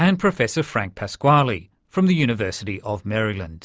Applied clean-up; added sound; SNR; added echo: none; none; none; none.